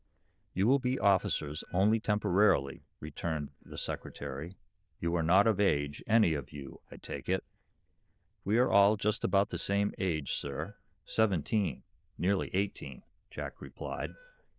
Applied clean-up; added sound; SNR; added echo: neural diffusion model UNIVERSE++.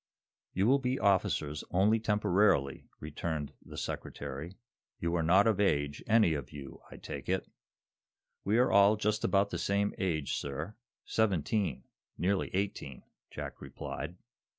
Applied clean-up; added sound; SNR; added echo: none; none; none; none.